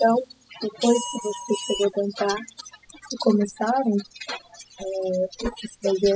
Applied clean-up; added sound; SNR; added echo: classical method spectral subtraction.